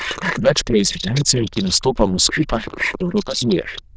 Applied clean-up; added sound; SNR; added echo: neural diffusion model UNIVERSE++.